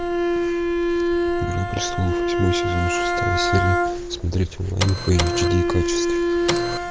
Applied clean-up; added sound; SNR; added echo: none; Bowed string instrument + Printer; -2 dB; none.